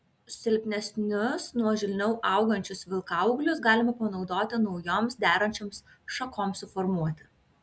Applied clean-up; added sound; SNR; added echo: none; none; none; none.